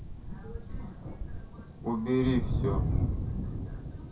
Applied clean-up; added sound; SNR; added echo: none; Thunder; -2 dB; reverberation time 0.3 s.